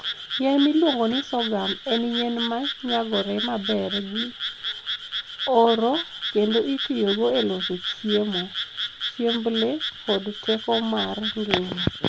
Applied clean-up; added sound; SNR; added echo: none; Frog; 6 dB; none.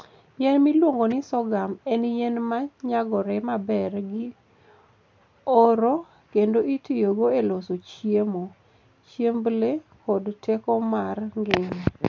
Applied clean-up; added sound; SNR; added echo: none; none; none; none.